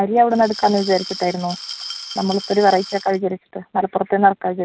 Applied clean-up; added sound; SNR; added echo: none; Glass; 14 dB; none.